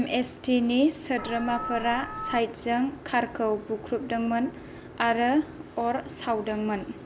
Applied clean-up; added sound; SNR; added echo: none; Alarm; 8 dB; none.